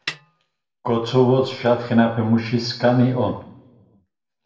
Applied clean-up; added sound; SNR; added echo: none; Snare drum; 15 dB; reverberation time 0.7 s.